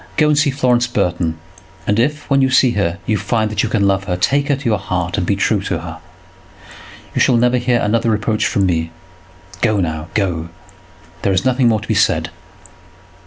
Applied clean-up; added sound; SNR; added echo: none; none; none; none.